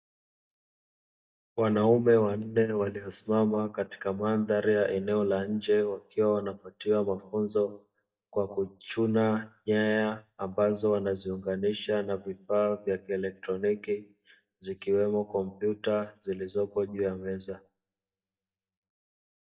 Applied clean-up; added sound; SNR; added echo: neural mask model DeepFilterNet 3.